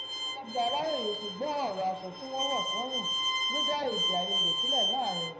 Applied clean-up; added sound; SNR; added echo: none; Bowed string instrument; -2 dB; reverberation time 0.8 s.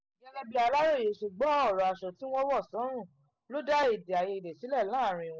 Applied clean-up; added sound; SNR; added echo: none; none; none; none.